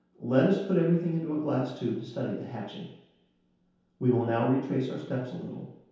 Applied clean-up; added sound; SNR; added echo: none; none; none; reverberation time 0.8 s.